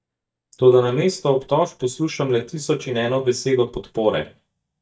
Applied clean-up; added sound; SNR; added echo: neural mask model DeepFilterNet 3.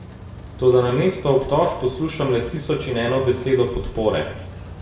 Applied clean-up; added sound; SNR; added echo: none; Rain; 15 dB; reverberation time 0.8 s.